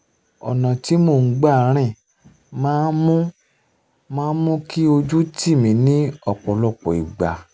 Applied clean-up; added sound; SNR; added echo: none; none; none; none.